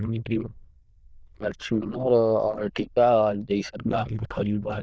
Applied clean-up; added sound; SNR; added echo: neural diffusion model UNIVERSE++.